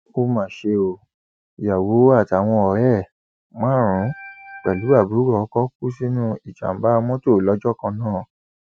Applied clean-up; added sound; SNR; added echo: neural mask model RNNoise.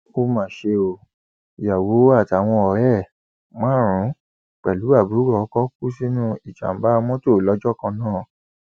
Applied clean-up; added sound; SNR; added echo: none; none; none; none.